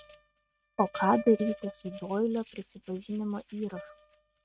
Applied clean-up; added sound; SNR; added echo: neural mask model RNNoise.